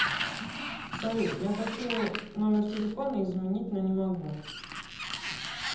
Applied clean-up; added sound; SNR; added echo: none; Sliding door; 6 dB; reverberation time 0.8 s.